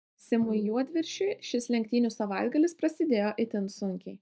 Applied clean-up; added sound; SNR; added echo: neural mask model DeepFilterNet 3.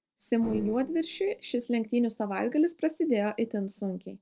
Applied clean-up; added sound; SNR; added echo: neural separator model SepFormer DNS4.